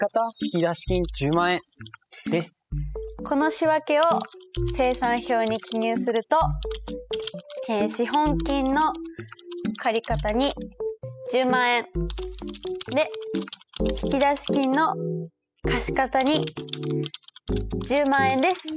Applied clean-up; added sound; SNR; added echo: classical method spectral subtraction.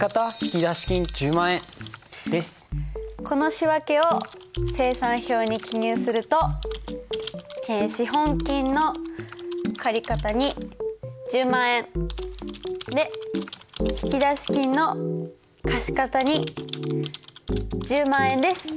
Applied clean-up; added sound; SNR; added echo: none; Typing; 19 dB; none.